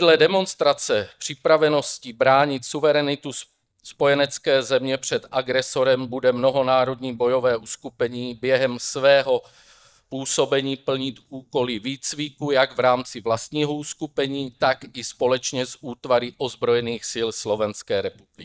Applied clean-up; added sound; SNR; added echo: neural mask model DeepFilterNet 3.